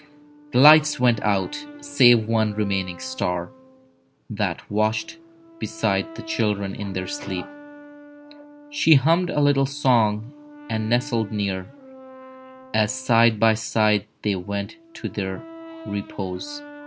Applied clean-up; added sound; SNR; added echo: none; Brass instrument; 19 dB; none.